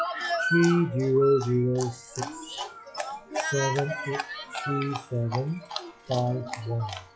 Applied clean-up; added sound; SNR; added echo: classical method log-MMSE.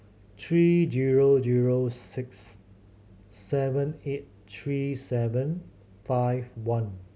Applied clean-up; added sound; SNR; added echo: none; none; none; none.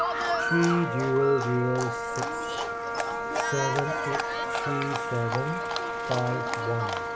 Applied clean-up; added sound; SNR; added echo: none; Livestock, farm animals, working animals + Wind instrument, woodwind instrument; 0 dB; none.